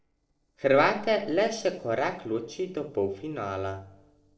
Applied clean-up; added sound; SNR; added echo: neural separator model SepFormer DNS4.